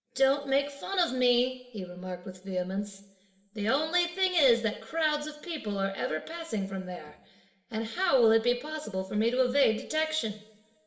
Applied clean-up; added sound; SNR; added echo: none; none; none; reverberation time 0.9 s.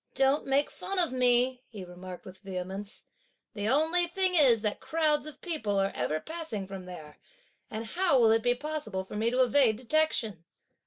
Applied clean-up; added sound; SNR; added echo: none; none; none; none.